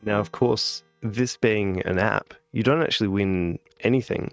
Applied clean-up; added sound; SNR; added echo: neural mask model RNNoise.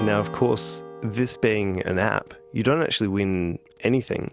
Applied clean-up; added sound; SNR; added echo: none; Strum; 15 dB; none.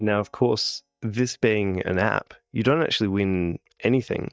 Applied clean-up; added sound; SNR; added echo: neural mask model DeepFilterNet 3.